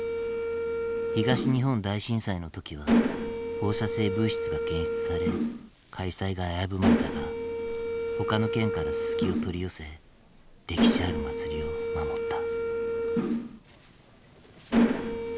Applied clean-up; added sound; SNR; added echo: none; Mechanisms; -3 dB; none.